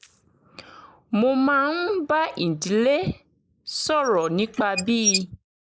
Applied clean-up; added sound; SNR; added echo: neural mask model Resemble Enhance denoiser.